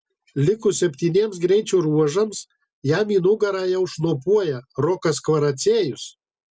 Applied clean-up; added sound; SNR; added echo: none; none; none; none.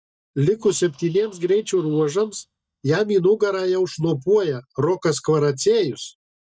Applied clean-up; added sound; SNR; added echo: neural mask model DeepFilterNet 3.